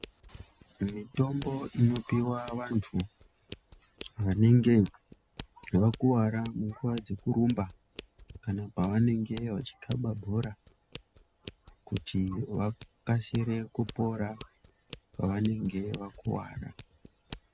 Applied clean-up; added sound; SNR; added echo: none; Scissors; 16 dB; none.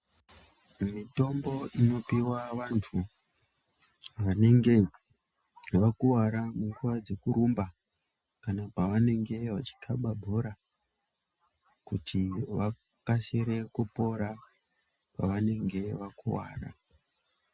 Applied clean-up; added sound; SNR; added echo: none; none; none; none.